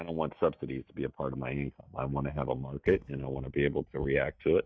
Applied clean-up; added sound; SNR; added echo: neural mask model DeepFilterNet 3.